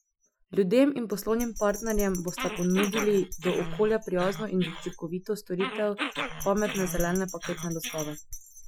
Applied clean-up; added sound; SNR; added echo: classical method Wiener filter.